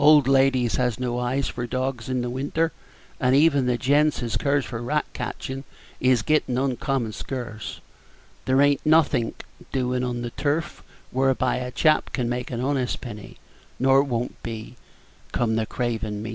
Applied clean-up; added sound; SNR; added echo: none; none; none; none.